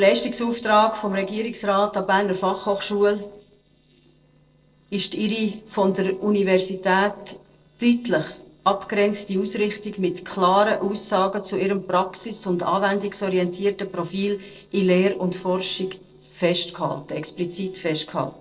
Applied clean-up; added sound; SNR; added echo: neural separator model SepFormer DNS4.